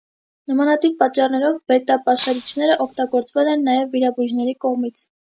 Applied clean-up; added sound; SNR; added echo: none; Shatter; 19 dB; none.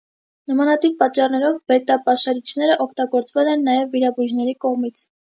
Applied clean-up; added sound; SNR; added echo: none; none; none; none.